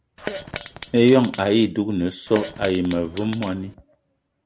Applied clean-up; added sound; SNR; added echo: none; Fart; 13 dB; none.